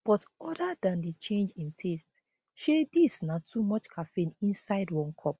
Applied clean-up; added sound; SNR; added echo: none; none; none; none.